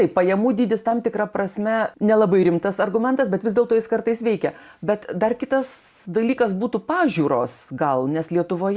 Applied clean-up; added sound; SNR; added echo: none; none; none; none.